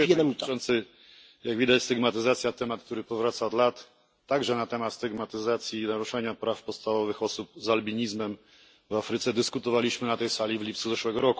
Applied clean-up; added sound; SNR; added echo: none; none; none; none.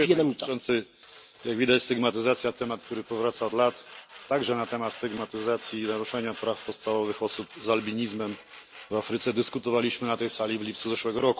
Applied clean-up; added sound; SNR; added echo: none; Sawing; 16 dB; none.